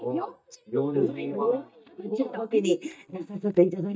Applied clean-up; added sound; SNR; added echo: neural mask model DeepFilterNet 3.